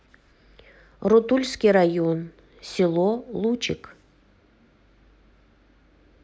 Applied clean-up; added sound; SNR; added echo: none; none; none; none.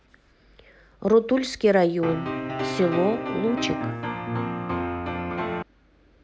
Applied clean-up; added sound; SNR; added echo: none; Piano; 2 dB; none.